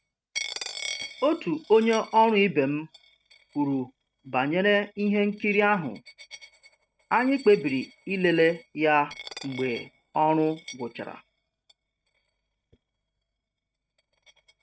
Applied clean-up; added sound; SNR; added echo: neural mask model RNNoise.